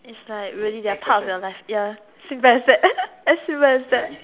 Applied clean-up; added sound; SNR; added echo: none; none; none; none.